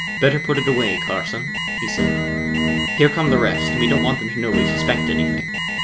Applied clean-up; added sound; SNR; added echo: none; Guitar + Alarm; -1 dB; none.